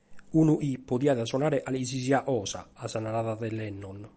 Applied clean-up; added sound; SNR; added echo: none; none; none; none.